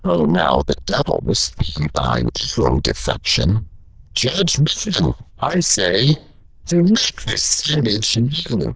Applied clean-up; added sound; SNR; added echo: neural diffusion model UNIVERSE++.